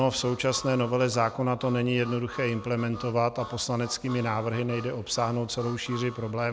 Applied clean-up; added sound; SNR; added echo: none; Harmonica; 16 dB; none.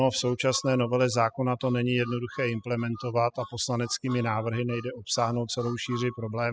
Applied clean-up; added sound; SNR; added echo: classical method spectral subtraction.